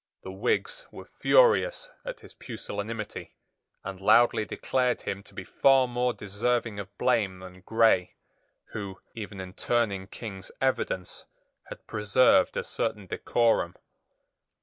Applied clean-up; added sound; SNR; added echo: none; none; none; none.